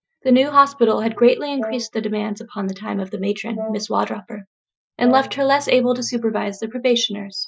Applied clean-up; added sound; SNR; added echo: classical method Wiener filter.